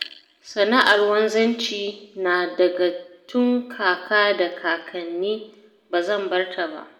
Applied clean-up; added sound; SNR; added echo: none; none; none; reverberation time 0.7 s.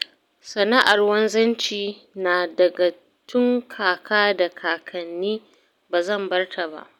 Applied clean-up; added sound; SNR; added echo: none; none; none; none.